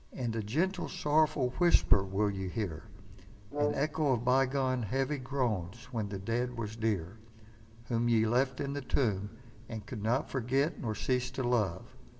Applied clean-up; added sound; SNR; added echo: none; Brass instrument; 7 dB; reverberation time 1.3 s.